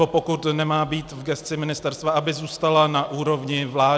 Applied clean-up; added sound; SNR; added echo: none; none; none; none.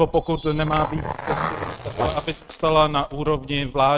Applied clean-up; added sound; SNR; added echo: neural mask model RNNoise.